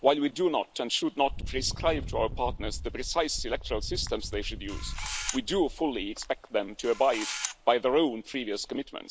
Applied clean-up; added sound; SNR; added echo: none; Camera + Engine; 9 dB; none.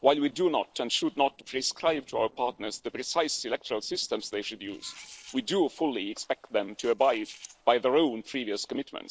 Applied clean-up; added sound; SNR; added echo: neural separator model SepFormer DNS4.